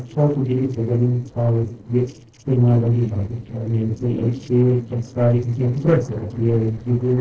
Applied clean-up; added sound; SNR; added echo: neural separator model SepFormer DNS4.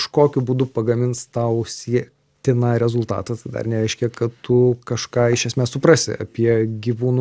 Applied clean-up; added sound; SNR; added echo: none; none; none; none.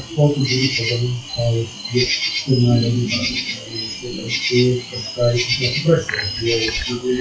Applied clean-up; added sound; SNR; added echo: classical method WPE with log-MMSE.